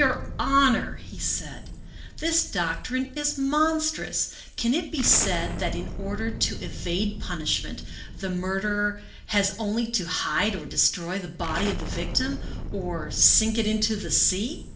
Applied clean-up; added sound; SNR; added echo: none; Explosion; 8 dB; reverberation time 0.5 s.